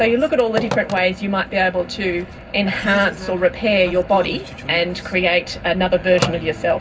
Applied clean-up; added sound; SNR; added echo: none; Telephone; 13 dB; reverberation time 0.4 s.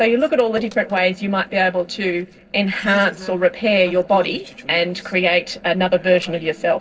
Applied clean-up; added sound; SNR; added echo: neural separator model SepFormer DNS4.